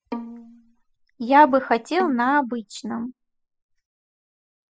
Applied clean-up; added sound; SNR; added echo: classical method spectral subtraction.